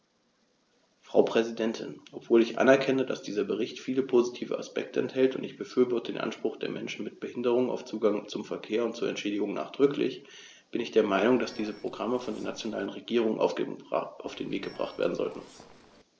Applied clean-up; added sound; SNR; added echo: neural separator model SepFormer DNS4.